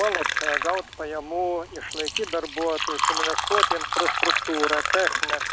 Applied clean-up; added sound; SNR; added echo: none; Fill (with liquid); -2 dB; none.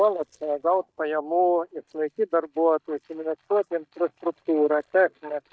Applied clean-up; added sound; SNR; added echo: neural mask model DeepFilterNet 3.